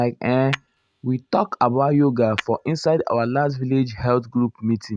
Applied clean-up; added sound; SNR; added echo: none; Tap / Hammer; 18 dB; none.